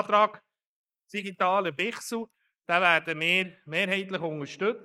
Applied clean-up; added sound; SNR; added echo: neural mask model Resemble Enhance denoiser.